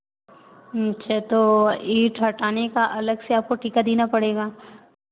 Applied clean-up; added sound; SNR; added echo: none; none; none; none.